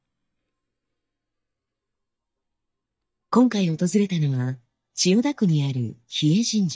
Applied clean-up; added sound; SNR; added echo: neural mask model DeepFilterNet 3.